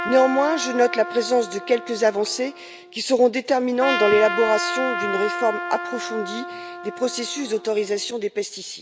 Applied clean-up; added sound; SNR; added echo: none; Trumpet; 8 dB; none.